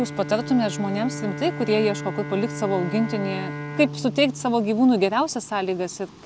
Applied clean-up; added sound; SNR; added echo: none; Bowed string instrument; 10 dB; none.